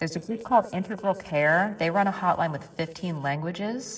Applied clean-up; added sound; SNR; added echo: neural separator model SepFormer DNS4.